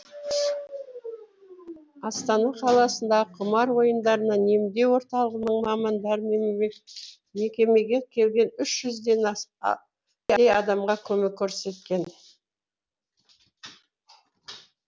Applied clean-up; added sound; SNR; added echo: none; none; none; none.